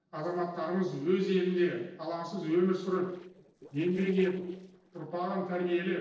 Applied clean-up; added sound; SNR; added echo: neural separator model SepFormer DNS4.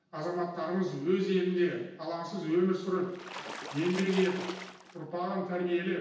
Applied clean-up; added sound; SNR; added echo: none; Splash, splatter; 11 dB; reverberation time 0.9 s.